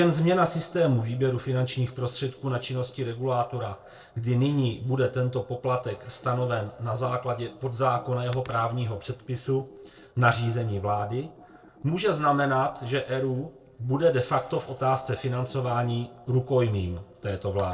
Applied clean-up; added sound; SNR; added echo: neural separator model SepFormer DNS4.